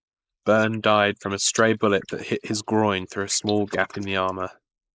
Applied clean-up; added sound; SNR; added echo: neural mask model Resemble Enhance denoiser.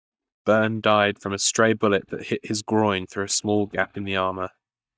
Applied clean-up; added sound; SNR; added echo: neural mask model DeepFilterNet 3.